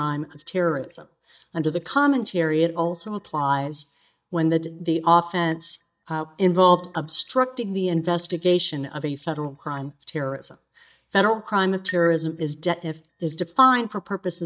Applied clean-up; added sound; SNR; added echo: neural mask model DeepFilterNet 3.